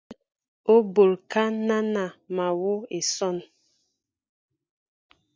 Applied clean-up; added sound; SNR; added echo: none; none; none; none.